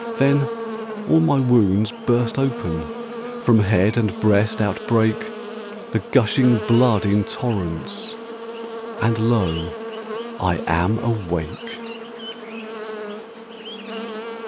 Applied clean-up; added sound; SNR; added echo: none; Buzz; 9 dB; none.